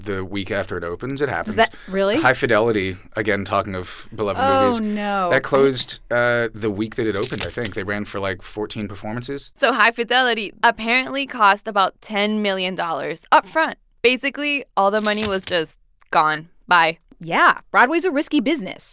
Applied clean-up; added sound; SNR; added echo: none; Coin (dropping); 8 dB; none.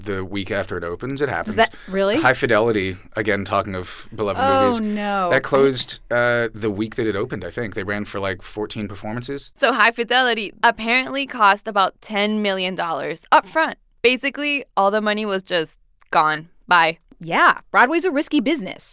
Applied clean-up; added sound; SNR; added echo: none; none; none; none.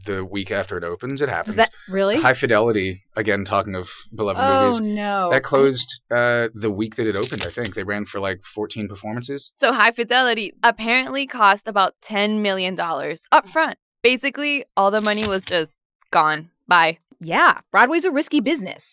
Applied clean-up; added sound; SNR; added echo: classical method Wiener filter.